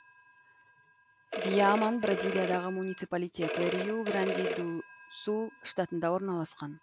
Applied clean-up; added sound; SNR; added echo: none; Telephone; 3 dB; none.